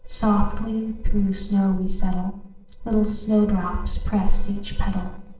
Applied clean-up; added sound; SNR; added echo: neural separator model SepFormer DNS4.